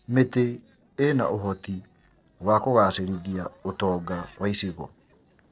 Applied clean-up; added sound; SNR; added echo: neural separator model SepFormer DNS4.